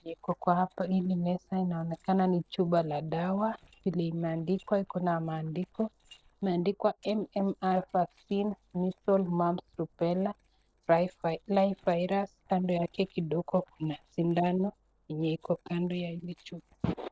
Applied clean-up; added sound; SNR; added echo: neural separator model SepFormer DNS4.